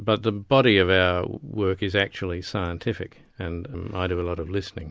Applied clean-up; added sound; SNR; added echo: none; none; none; none.